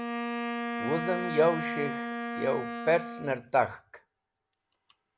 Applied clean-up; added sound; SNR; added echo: none; Wind instrument, woodwind instrument; 4 dB; none.